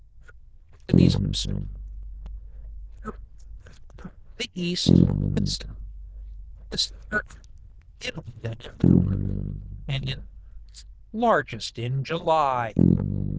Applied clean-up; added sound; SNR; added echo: neural diffusion model UNIVERSE++.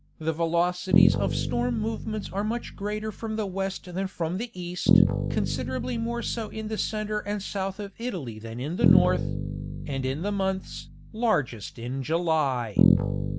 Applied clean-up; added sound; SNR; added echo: none; Bass guitar; -1 dB; none.